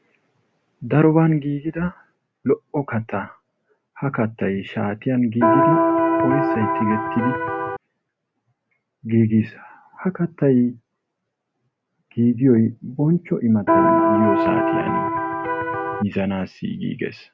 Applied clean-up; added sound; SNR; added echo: none; Electric guitar; -4 dB; none.